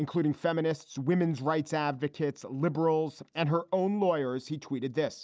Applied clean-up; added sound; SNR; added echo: none; none; none; none.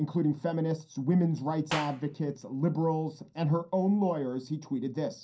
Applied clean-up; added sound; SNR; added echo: none; Clapping; 15 dB; reverberation time 0.3 s.